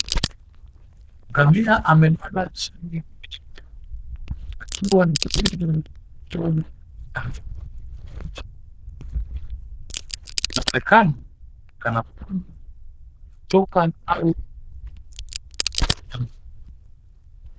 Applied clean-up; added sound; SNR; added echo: neural diffusion model UNIVERSE++.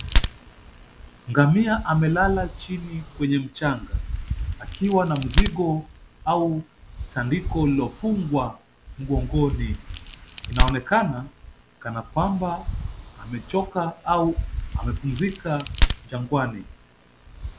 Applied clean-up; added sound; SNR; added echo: none; Crack; 3 dB; none.